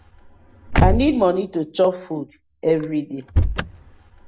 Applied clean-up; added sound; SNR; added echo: none; Slam / Car; 1 dB; none.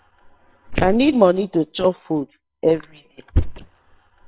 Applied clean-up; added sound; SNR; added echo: neural separator model SepFormer WHAM!.